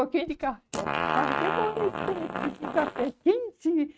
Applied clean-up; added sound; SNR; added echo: neural mask model RNNoise.